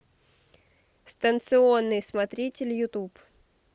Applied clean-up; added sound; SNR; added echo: none; none; none; none.